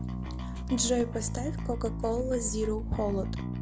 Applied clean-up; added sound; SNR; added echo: none; Bass guitar; 3 dB; none.